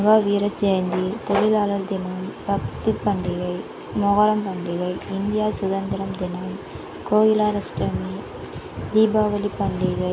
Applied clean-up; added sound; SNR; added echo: none; none; none; none.